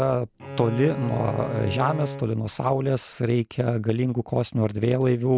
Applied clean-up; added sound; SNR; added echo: none; Bowed string instrument; 10 dB; none.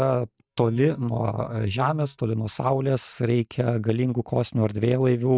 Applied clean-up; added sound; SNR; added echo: neural mask model DeepFilterNet 3.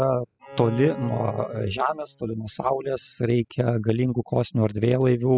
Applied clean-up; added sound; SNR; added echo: classical method spectral subtraction.